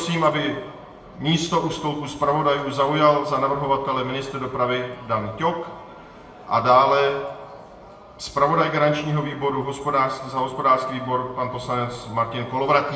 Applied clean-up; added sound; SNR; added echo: none; none; none; reverberation time 0.8 s.